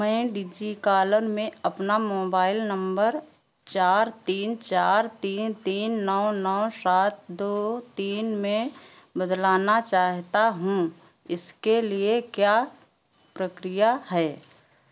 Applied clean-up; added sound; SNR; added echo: none; none; none; none.